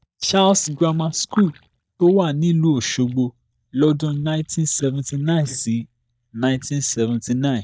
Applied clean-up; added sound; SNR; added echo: neural mask model DeepFilterNet 3.